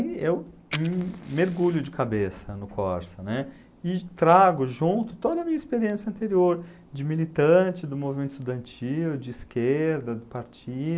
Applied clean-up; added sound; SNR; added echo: none; Fire; 20 dB; none.